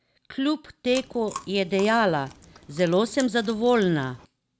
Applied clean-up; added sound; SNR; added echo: none; Chewing, mastication; 19 dB; none.